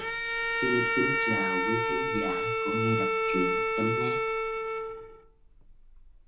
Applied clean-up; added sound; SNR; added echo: none; Bowed string instrument; -5 dB; reverberation time 0.4 s.